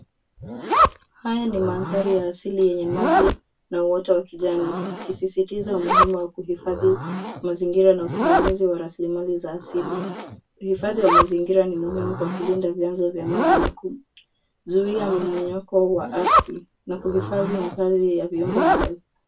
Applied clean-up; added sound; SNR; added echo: none; Zipper (clothing); 2 dB; reverberation time 0.1 s.